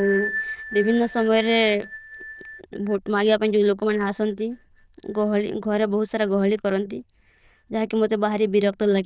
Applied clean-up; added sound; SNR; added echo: neural diffusion model UNIVERSE++.